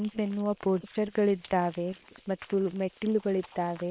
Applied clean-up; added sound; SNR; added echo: neural separator model SepFormer WHAM!.